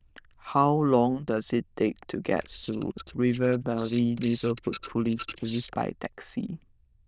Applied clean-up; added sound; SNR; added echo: neural diffusion model UNIVERSE++.